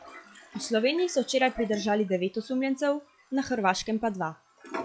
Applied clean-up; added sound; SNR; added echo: classical method log-MMSE.